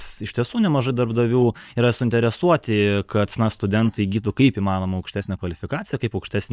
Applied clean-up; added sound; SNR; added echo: neural mask model DeepFilterNet 3.